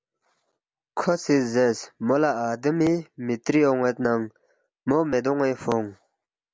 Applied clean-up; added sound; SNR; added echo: none; none; none; none.